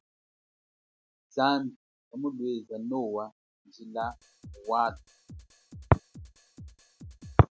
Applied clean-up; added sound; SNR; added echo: none; Drum kit; 18 dB; none.